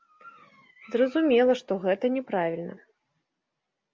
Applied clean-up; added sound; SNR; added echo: none; none; none; none.